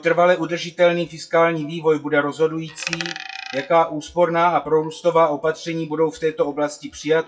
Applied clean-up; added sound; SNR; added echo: classical method WPE with log-MMSE.